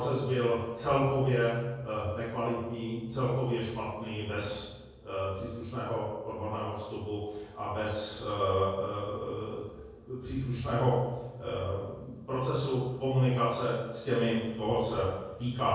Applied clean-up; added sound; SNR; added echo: none; none; none; reverberation time 1.3 s.